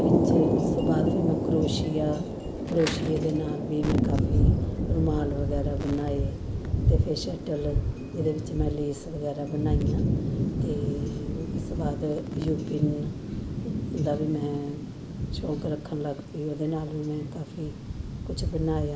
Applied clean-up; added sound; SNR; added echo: none; Thunder; -3 dB; none.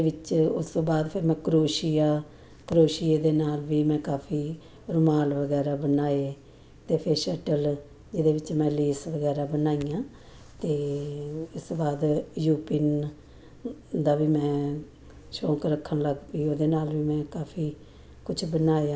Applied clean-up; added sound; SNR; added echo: none; none; none; none.